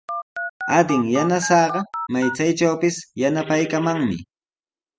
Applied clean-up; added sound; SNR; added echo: none; Telephone; 11 dB; none.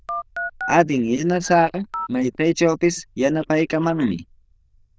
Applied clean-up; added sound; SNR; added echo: neural diffusion model UNIVERSE++.